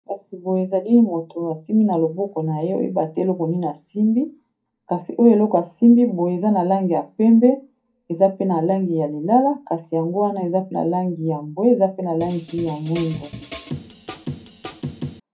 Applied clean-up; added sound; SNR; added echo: none; Drum kit; 13 dB; reverberation time 0.2 s.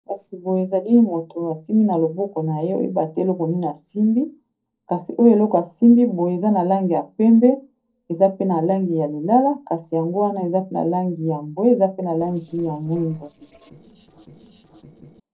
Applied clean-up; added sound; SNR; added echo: neural separator model SepFormer DNS4.